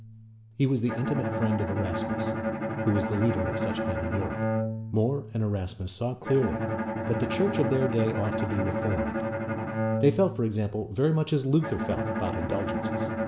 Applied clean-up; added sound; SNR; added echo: none; Bowed string instrument; 2 dB; reverberation time 0.6 s.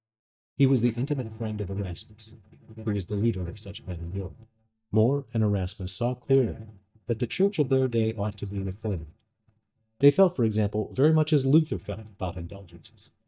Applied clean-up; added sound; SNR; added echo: neural mask model DeepFilterNet 3.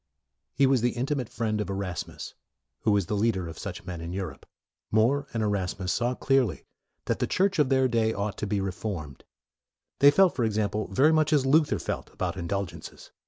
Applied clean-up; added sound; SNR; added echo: none; none; none; none.